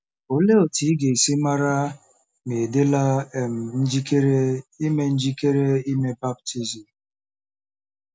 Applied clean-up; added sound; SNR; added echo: none; none; none; none.